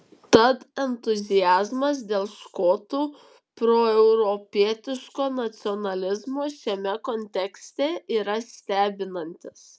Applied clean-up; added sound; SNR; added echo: none; none; none; none.